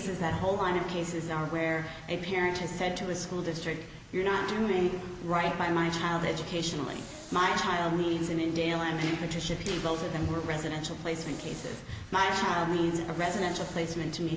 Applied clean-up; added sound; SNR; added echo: none; Hiss; 20 dB; none.